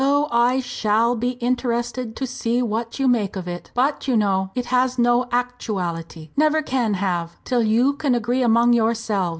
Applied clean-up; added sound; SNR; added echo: none; none; none; none.